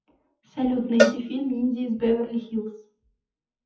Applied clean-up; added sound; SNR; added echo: classical method WPE with log-MMSE.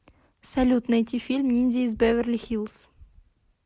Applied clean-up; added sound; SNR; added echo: none; none; none; none.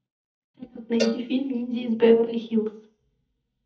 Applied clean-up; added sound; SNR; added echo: neural mask model DeepFilterNet 3.